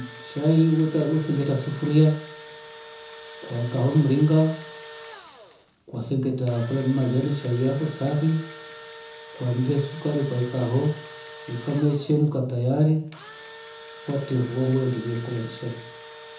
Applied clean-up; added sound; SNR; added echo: none; Engine / Drill; 17 dB; reverberation time 0.5 s.